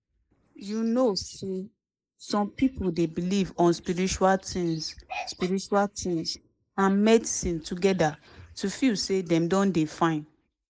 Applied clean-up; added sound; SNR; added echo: neural mask model Resemble Enhance denoiser.